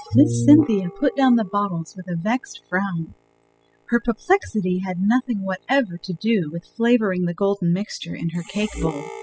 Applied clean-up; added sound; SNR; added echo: classical method spectral subtraction.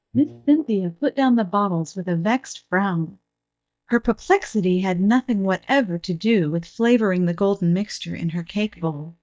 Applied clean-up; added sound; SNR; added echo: neural mask model DeepFilterNet 3.